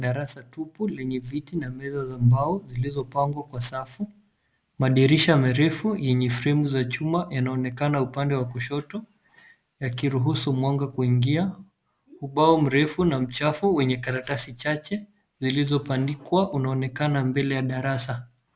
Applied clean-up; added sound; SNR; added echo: none; none; none; none.